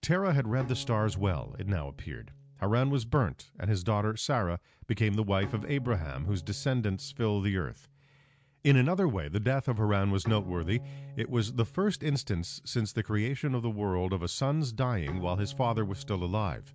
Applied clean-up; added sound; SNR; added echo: none; Bowed string instrument; 18 dB; none.